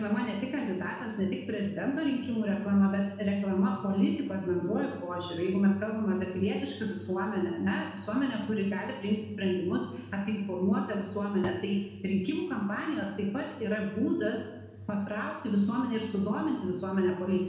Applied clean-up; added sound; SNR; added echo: none; Thump, thud; 14 dB; reverberation time 1.0 s.